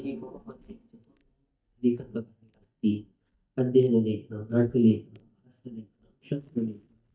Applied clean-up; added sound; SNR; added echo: neural mask model DeepFilterNet 3.